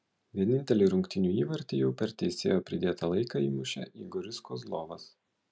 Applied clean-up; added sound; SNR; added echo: none; none; none; none.